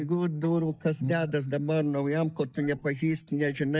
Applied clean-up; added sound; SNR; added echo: neural mask model DeepFilterNet 3.